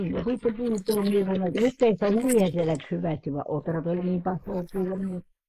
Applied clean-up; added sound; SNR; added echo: neural mask model Resemble Enhance denoiser.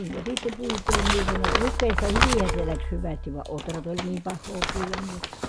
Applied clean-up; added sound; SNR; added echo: none; Crumpling, crinkling + Keyboard (musical); -3 dB; none.